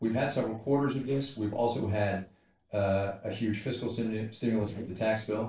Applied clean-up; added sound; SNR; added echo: neural separator model SepFormer DNS4.